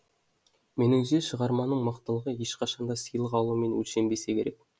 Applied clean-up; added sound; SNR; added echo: none; none; none; none.